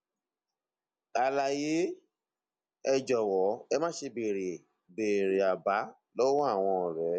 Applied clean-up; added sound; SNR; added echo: none; none; none; none.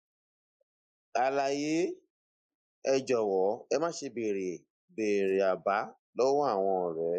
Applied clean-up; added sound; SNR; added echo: neural mask model Resemble Enhance denoiser.